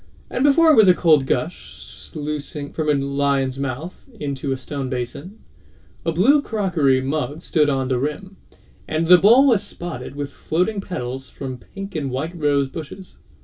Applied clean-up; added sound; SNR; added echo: none; none; none; reverberation time 0.1 s.